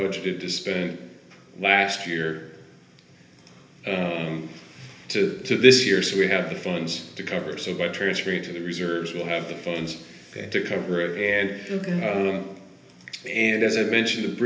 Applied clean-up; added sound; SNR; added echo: none; none; none; reverberation time 0.8 s.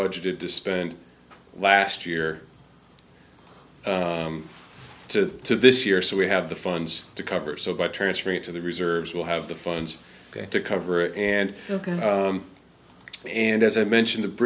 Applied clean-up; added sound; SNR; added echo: none; none; none; none.